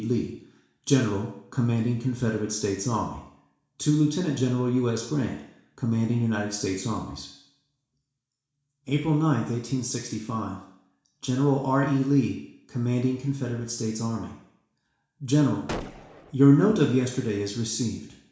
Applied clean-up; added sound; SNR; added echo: none; Gunshot, gunfire; 12 dB; reverberation time 0.7 s.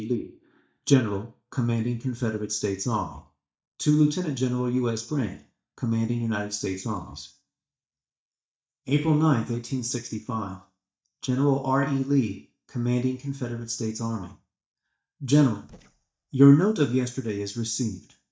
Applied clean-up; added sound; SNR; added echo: neural mask model DeepFilterNet 3.